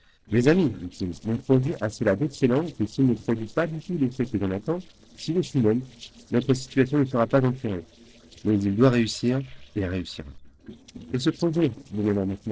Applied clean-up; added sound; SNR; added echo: neural separator model SepFormer DNS4.